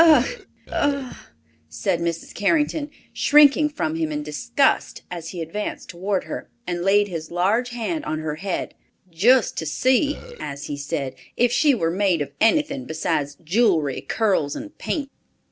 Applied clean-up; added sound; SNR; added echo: none; Burping, eructation; 13 dB; none.